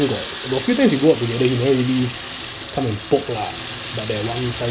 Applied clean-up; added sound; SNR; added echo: none; Water tap, faucet; 4 dB; none.